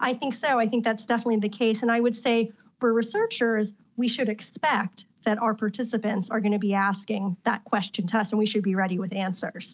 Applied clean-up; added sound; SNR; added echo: none; none; none; none.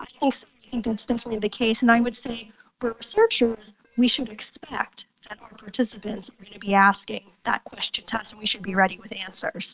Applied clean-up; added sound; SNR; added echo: neural separator model SepFormer WHAM!.